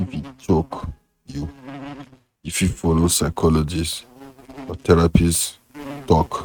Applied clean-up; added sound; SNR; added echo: neural mask model RNNoise.